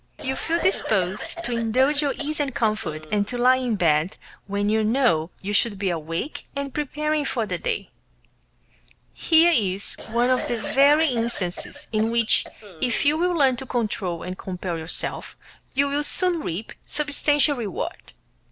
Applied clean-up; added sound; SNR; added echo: none; Cough; 11 dB; none.